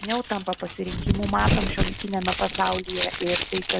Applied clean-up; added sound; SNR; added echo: none; Crumpling, crinkling; -3 dB; none.